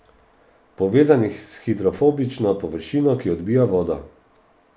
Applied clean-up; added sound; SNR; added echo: none; none; none; none.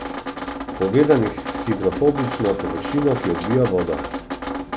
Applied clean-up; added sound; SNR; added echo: none; Drip; 6 dB; none.